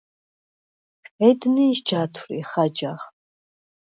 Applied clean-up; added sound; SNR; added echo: none; none; none; none.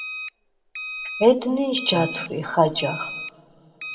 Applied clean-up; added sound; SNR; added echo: none; Alarm; 11 dB; reverberation time 1.3 s.